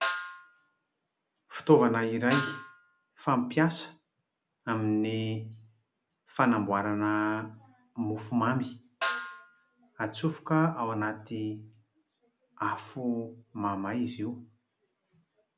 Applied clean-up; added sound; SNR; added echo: none; Snare drum; 8 dB; none.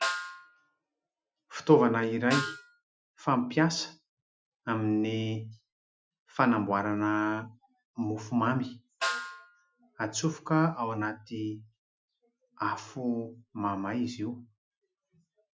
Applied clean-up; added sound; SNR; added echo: classical method Wiener filter.